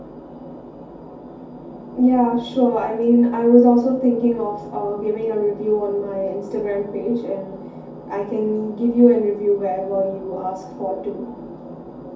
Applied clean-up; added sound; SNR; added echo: none; none; none; reverberation time 0.6 s.